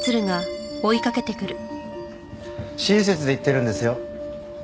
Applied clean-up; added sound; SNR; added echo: none; Chime; 19 dB; none.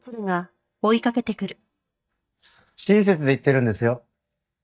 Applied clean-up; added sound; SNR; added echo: neural mask model DeepFilterNet 3.